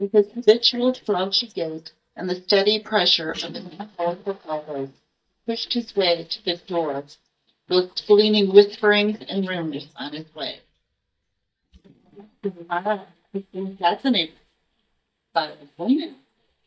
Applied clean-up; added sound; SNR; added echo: neural mask model DeepFilterNet 3.